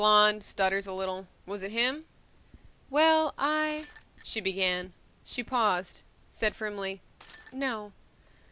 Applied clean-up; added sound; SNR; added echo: none; Shatter; 15 dB; none.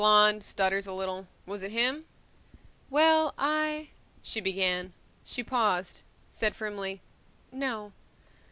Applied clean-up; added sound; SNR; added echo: none; none; none; none.